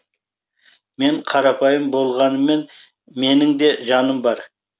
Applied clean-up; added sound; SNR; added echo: none; none; none; none.